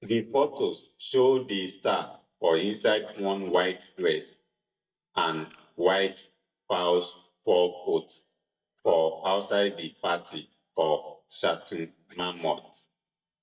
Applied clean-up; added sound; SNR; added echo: neural mask model DeepFilterNet 3.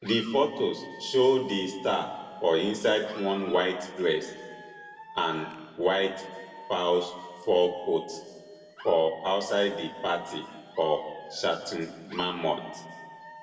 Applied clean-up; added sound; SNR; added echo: none; Alarm / Dog; 18 dB; reverberation time 1.2 s.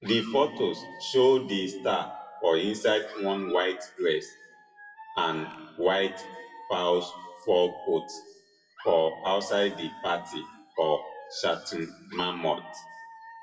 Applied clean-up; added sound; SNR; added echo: classical method WPE with log-MMSE.